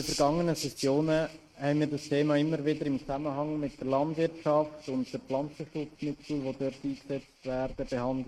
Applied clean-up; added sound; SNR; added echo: neural mask model RNNoise.